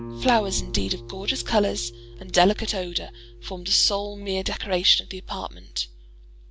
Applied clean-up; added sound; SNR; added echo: none; Guitar; 18 dB; none.